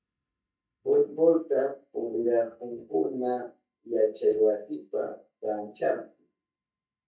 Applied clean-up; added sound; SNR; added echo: neural mask model DeepFilterNet 3.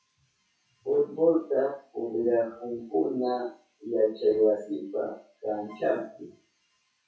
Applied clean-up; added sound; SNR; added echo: classical method WPE with log-MMSE.